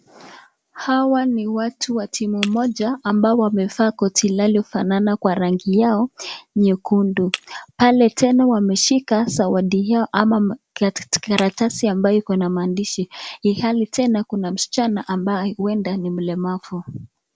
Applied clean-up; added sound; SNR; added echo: none; Shatter; 20 dB; none.